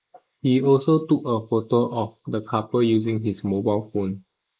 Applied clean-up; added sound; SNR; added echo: neural mask model Resemble Enhance denoiser.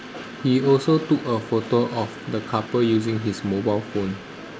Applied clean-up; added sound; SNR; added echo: none; Train; 15 dB; none.